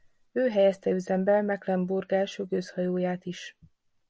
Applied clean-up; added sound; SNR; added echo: none; none; none; none.